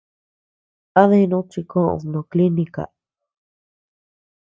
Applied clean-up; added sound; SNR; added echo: none; none; none; none.